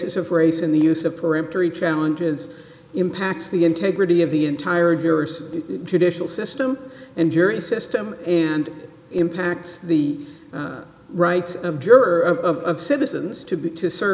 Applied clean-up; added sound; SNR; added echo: none; none; none; none.